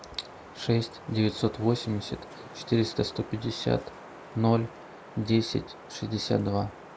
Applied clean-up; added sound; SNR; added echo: none; Wind; 16 dB; none.